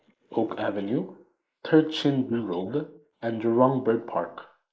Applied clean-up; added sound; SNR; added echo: neural mask model Resemble Enhance denoiser.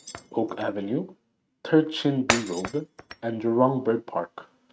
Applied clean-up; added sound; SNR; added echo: neural mask model RNNoise.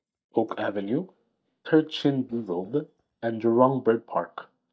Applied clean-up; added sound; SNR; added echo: neural mask model DeepFilterNet 3.